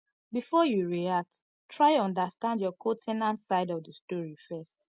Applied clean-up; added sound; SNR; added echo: none; none; none; none.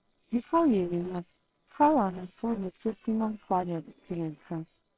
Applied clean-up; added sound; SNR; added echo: neural separator model SepFormer WHAMR!.